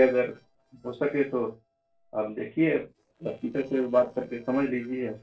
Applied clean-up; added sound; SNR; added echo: neural separator model SepFormer DNS4.